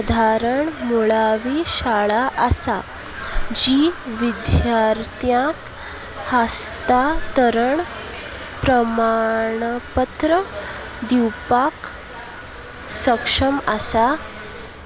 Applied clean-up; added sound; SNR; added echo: none; Liquid; 15 dB; none.